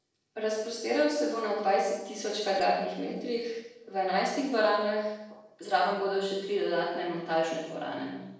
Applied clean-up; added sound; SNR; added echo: neural separator model SepFormer DNS4.